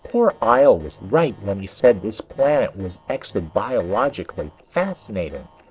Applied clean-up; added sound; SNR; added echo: neural separator model SepFormer DNS4.